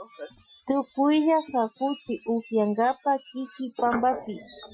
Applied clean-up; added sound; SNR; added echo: classical method Wiener filter.